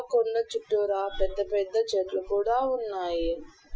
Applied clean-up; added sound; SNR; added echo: classical method Wiener filter.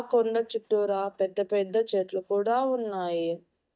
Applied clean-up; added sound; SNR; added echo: neural mask model DeepFilterNet 3.